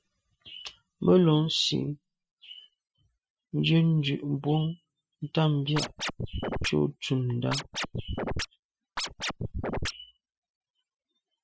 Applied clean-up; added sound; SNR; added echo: classical method spectral subtraction.